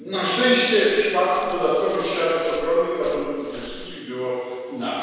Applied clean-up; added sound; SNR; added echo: none; Walk, footsteps; 20 dB; reverberation time 1.9 s.